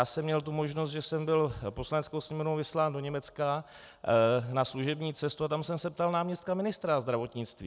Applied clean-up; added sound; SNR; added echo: none; none; none; none.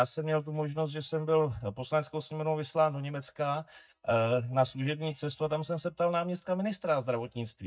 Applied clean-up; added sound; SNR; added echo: neural mask model DeepFilterNet 3.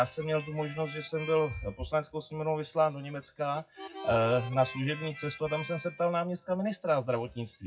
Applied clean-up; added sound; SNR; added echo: classical method WPE with log-MMSE.